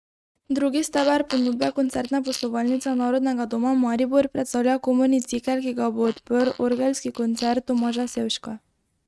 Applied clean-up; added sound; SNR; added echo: neural mask model RNNoise.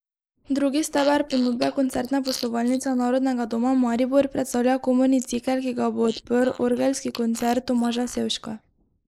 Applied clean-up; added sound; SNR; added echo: neural mask model Resemble Enhance denoiser.